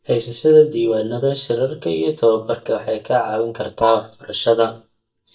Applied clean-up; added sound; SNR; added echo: neural mask model DeepFilterNet 3.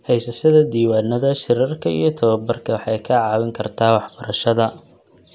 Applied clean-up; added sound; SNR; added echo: none; none; none; none.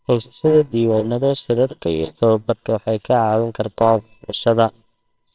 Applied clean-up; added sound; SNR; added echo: neural separator model SepFormer WHAMR!.